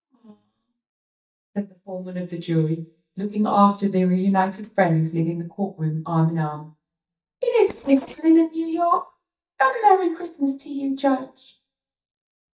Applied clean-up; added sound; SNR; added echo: neural mask model DeepFilterNet 3.